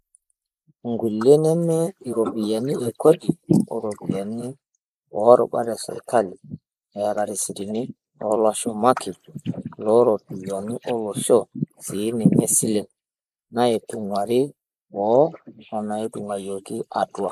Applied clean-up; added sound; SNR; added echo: neural mask model Resemble Enhance denoiser.